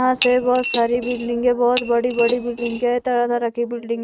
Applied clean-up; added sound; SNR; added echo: neural mask model RNNoise.